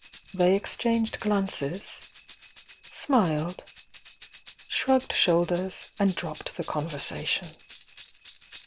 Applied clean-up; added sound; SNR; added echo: none; Tambourine; 3 dB; none.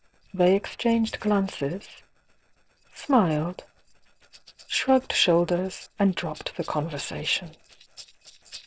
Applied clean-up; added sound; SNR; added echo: neural separator model SepFormer DNS4.